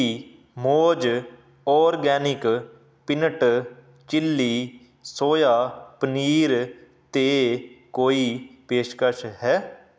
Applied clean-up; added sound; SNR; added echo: none; none; none; none.